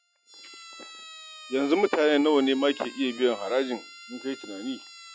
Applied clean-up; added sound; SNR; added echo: classical method log-MMSE.